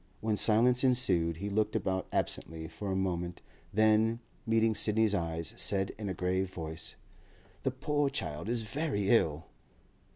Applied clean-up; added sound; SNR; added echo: none; none; none; none.